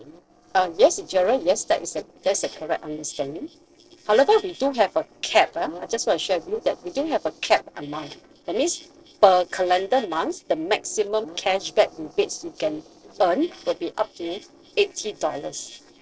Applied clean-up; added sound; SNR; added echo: neural separator model SepFormer DNS4.